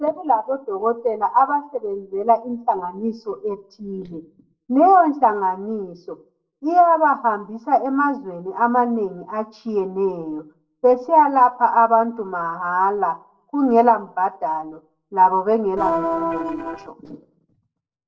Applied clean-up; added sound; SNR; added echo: neural separator model SepFormer DNS4.